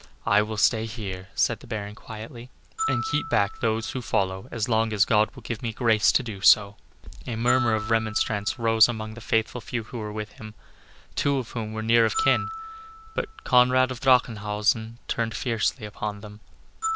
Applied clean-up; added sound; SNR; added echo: none; Glockenspiel; 12 dB; none.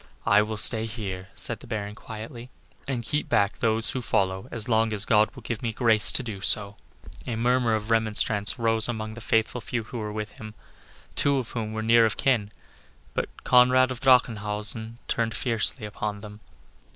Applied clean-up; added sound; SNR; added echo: neural mask model Resemble Enhance denoiser.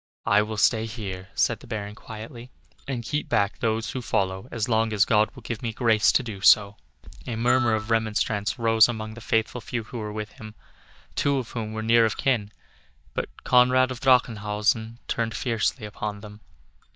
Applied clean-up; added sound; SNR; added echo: neural mask model DeepFilterNet 3.